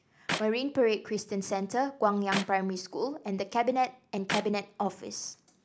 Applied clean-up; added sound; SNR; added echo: none; Clapping; 8 dB; none.